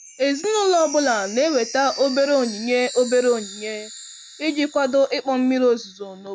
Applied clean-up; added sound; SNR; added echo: none; Chime; 15 dB; none.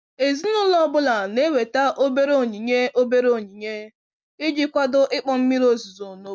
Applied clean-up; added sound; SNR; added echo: none; none; none; none.